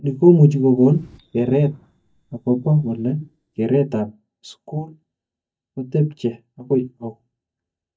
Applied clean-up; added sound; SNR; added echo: neural mask model DeepFilterNet 3.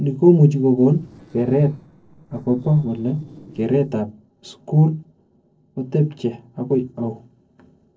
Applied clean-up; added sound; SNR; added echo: neural separator model SepFormer DNS4.